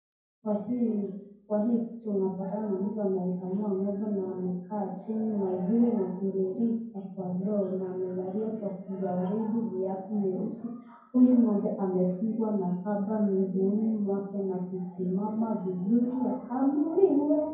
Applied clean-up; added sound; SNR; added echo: none; none; none; reverberation time 0.9 s.